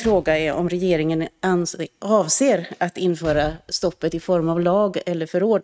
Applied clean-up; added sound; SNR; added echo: neural mask model RNNoise.